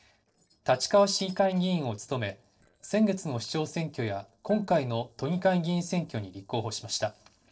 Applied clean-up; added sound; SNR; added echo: neural separator model SepFormer DNS4.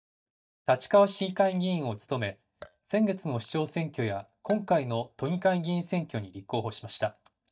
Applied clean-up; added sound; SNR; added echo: neural mask model DeepFilterNet 3.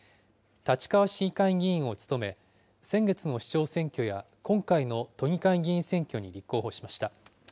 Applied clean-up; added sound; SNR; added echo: none; none; none; none.